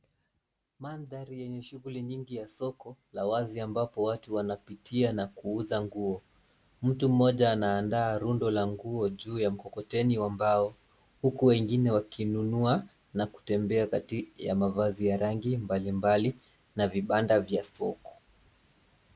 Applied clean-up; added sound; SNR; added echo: none; none; none; none.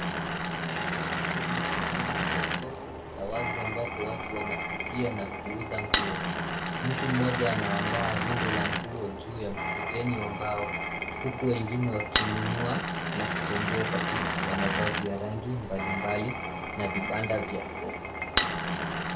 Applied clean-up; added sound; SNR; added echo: none; Glass; -3 dB; reverberation time 0.3 s.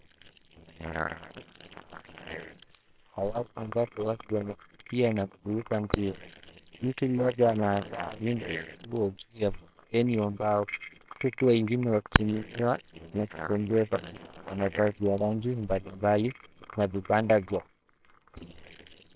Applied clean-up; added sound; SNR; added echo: neural separator model SepFormer WHAMR!.